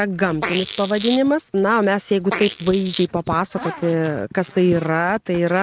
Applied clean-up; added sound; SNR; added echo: neural mask model RNNoise.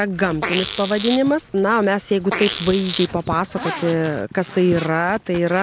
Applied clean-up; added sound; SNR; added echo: none; Zipper (clothing) + Fart; 10 dB; none.